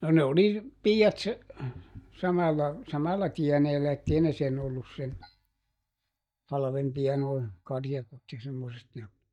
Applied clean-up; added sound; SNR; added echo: neural mask model DeepFilterNet 3.